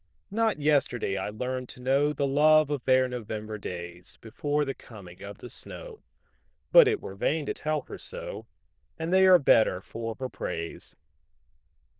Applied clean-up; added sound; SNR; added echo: neural diffusion model UNIVERSE++.